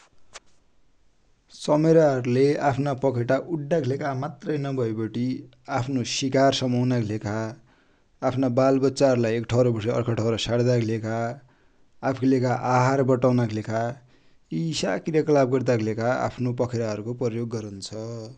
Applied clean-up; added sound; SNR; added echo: none; none; none; none.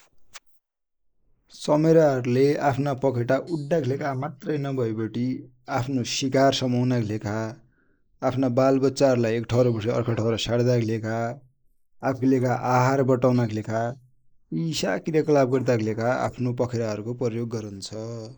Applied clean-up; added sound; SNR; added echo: neural mask model Resemble Enhance denoiser.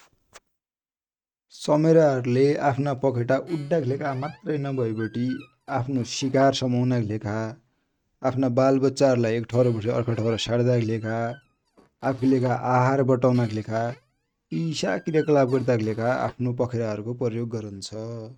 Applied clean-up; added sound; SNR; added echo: neural mask model RNNoise.